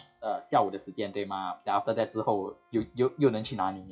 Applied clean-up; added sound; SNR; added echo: classical method WPE with log-MMSE.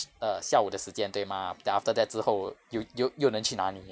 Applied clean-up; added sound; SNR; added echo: none; none; none; none.